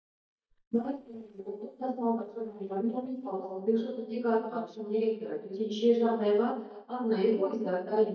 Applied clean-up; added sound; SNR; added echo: neural mask model DeepFilterNet 3.